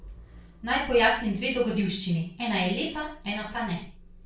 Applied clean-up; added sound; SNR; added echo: none; Idling / Engine starting / Motor vehicle (road); 19 dB; reverberation time 0.3 s.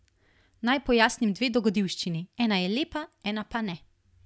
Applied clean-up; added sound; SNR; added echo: none; none; none; none.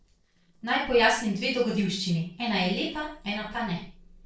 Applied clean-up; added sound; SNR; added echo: neural separator model SepFormer DNS4.